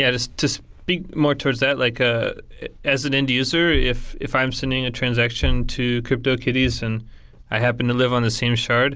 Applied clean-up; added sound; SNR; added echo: none; none; none; none.